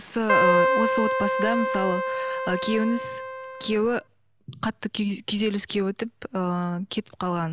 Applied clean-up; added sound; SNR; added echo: none; Keyboard (musical); -2 dB; none.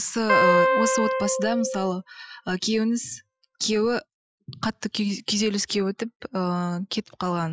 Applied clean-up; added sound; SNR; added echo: classical method Wiener filter.